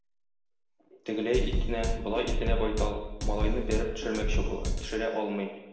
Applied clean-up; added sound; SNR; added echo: none; Drum kit; -3 dB; reverberation time 0.9 s.